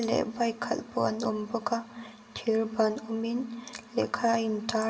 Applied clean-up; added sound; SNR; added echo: none; none; none; reverberation time 1.6 s.